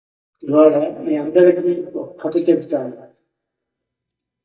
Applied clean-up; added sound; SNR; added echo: neural mask model DeepFilterNet 3.